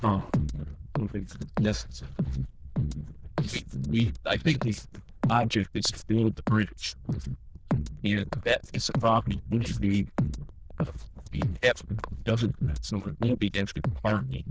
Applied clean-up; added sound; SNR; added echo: neural diffusion model UNIVERSE++.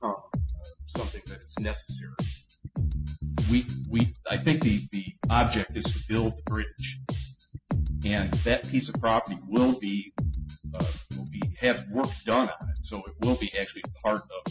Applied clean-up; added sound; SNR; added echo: classical method spectral subtraction.